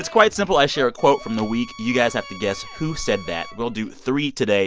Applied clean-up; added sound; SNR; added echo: none; Bowed string instrument; 20 dB; none.